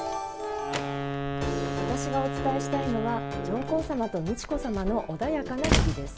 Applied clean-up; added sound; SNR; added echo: none; Wind instrument, woodwind instrument + Slam; 1 dB; none.